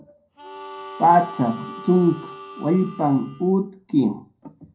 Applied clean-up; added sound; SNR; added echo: none; Harmonica; 16 dB; reverberation time 0.2 s.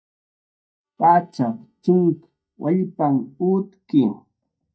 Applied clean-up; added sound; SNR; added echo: neural mask model DeepFilterNet 3.